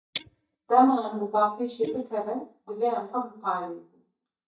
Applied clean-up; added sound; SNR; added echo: neural mask model DeepFilterNet 3.